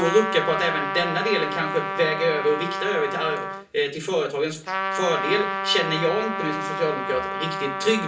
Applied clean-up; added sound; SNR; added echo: none; Trumpet; 4 dB; reverberation time 0.3 s.